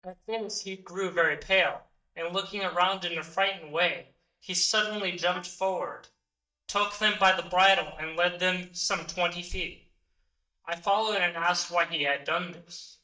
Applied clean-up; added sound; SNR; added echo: neural mask model DeepFilterNet 3.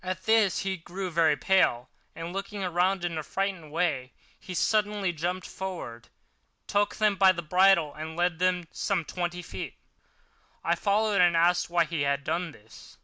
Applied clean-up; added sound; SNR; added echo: none; none; none; none.